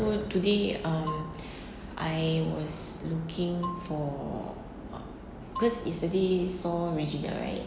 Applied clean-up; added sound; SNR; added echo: none; Marimba, xylophone; 14 dB; none.